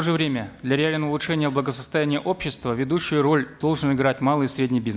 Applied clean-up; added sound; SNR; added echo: none; none; none; none.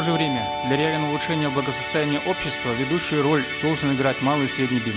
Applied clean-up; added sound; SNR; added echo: none; Musical instrument; 6 dB; none.